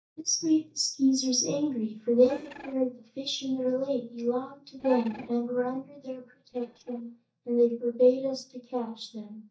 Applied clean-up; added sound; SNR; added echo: neural mask model DeepFilterNet 3.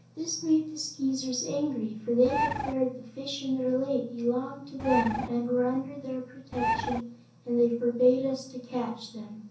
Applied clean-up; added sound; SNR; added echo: none; Bird; 0 dB; reverberation time 0.6 s.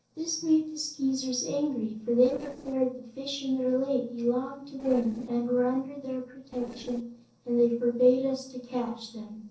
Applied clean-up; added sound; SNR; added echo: neural separator model SepFormer DNS4.